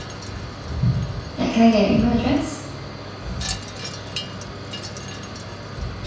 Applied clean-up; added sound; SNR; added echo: none; Wind chime; 16 dB; reverberation time 0.7 s.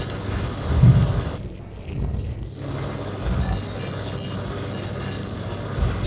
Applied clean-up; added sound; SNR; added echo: neural separator model SepFormer DNS4.